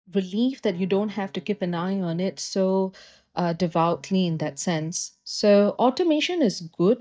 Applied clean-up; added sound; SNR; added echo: neural mask model DeepFilterNet 3.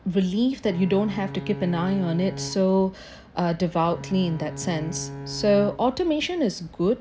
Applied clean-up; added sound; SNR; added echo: none; Bowed string instrument; 13 dB; none.